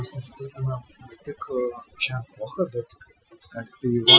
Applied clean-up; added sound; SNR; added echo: classical method Wiener filter.